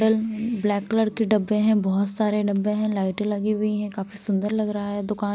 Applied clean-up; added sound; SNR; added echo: none; none; none; none.